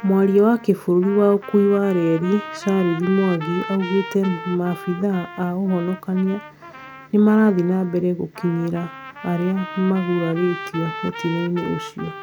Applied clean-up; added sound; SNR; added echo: none; Trumpet; 14 dB; none.